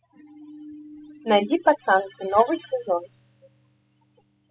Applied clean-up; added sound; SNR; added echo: classical method spectral subtraction.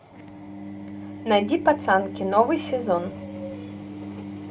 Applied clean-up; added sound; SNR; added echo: none; none; none; none.